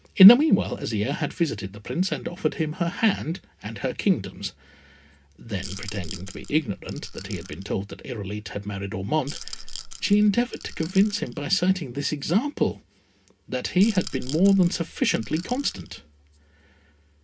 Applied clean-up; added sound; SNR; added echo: none; Rattle / Rattle (instrument); 12 dB; reverberation time 0.3 s.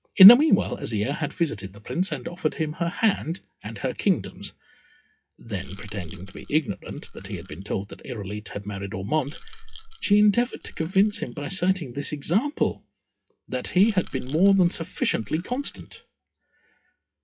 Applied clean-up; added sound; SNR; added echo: classical method WPE with log-MMSE.